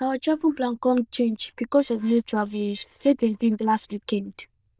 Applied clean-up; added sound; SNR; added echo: neural diffusion model UNIVERSE++.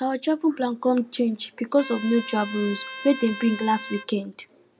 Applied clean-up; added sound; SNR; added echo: none; Trumpet; 13 dB; none.